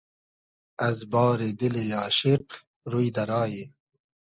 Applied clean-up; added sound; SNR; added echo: none; none; none; none.